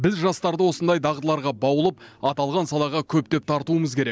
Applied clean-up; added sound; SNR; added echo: none; none; none; none.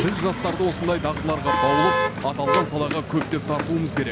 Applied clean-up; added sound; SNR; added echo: none; Motor vehicle (road); 1 dB; none.